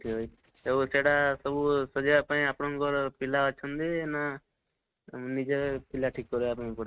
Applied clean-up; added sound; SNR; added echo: neural mask model RNNoise.